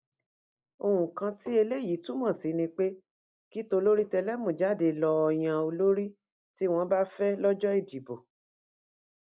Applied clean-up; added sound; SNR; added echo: neural mask model Resemble Enhance denoiser.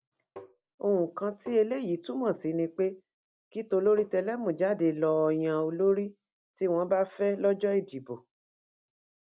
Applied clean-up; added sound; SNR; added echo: none; Tap; 19 dB; none.